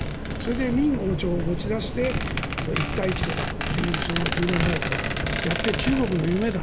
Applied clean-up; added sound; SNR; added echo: none; Squeak + Subway, metro, underground; 0 dB; none.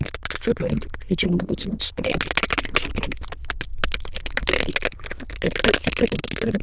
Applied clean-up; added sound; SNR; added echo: neural diffusion model UNIVERSE++.